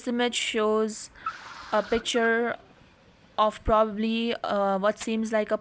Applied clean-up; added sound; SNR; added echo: none; Car; 19 dB; none.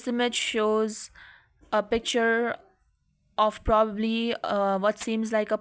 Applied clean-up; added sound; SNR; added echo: none; none; none; none.